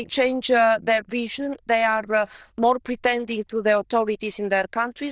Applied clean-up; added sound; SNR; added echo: neural diffusion model UNIVERSE++.